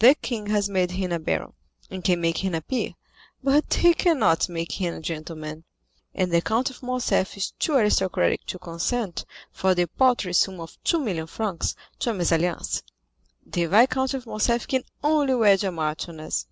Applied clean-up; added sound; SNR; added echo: none; none; none; none.